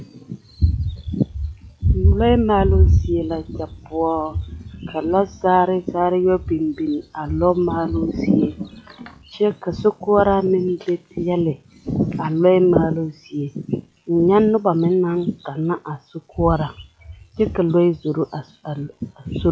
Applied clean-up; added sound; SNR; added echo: classical method log-MMSE.